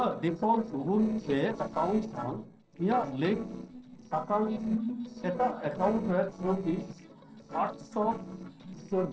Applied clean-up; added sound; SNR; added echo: neural separator model SepFormer DNS4.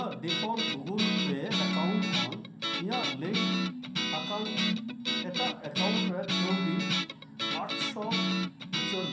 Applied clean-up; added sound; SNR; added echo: none; Guitar; -4 dB; reverberation time 0.6 s.